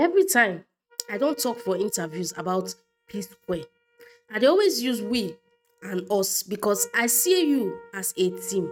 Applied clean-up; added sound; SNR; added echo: neural mask model RNNoise.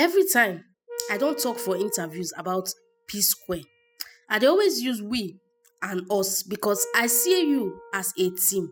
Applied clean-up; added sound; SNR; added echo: classical method spectral subtraction.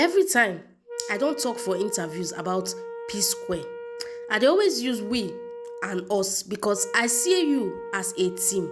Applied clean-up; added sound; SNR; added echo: none; Wind instrument, woodwind instrument; 12 dB; none.